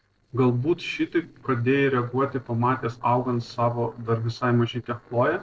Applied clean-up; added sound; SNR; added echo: neural separator model SepFormer DNS4.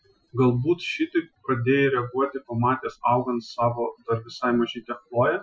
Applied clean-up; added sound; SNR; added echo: classical method Wiener filter.